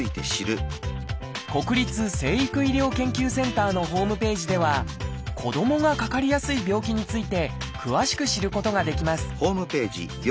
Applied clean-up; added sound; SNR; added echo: none; none; none; none.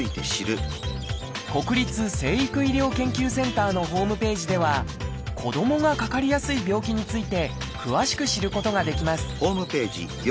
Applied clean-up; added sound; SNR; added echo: none; Squeak; 17 dB; none.